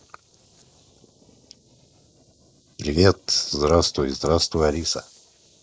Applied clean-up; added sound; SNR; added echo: neural mask model Resemble Enhance denoiser.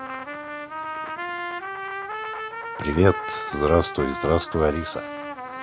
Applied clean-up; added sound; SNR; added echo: none; Trumpet; 7 dB; none.